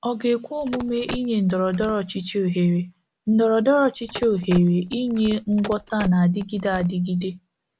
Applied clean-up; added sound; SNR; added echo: none; Telephone; 15 dB; none.